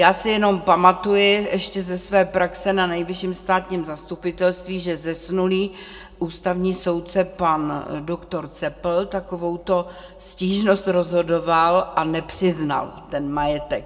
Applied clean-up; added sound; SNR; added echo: none; none; none; reverberation time 0.6 s.